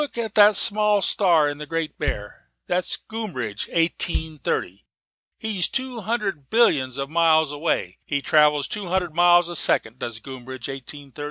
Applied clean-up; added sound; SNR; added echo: neural mask model DeepFilterNet 3.